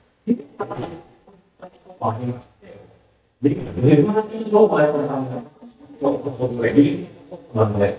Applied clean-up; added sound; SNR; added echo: neural mask model DeepFilterNet 3.